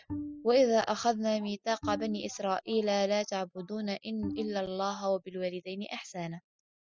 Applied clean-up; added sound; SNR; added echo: classical method spectral subtraction.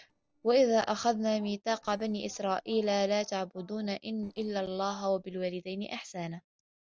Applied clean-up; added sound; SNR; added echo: neural separator model SepFormer DNS4.